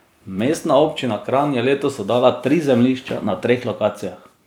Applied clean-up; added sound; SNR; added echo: none; none; none; none.